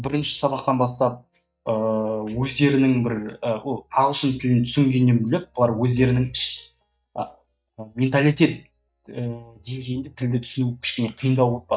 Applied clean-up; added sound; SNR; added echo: neural mask model DeepFilterNet 3.